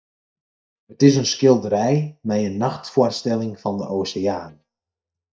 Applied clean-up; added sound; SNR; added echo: neural mask model DeepFilterNet 3.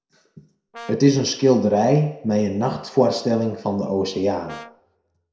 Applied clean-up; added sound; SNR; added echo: none; Brass instrument; 17 dB; reverberation time 0.5 s.